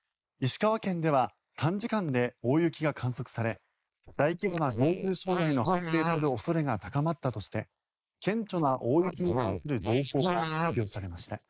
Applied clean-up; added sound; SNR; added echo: neural mask model Resemble Enhance denoiser.